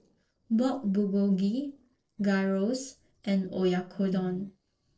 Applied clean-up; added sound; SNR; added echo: neural separator model SepFormer DNS4.